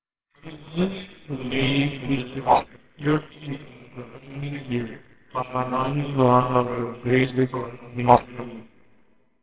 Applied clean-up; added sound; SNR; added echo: neural separator model SepFormer WHAMR!.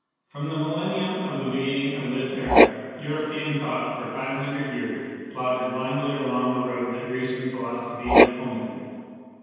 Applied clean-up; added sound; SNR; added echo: none; Writing; 0 dB; reverberation time 2.1 s.